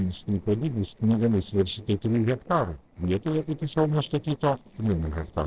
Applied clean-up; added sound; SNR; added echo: neural separator model SepFormer DNS4.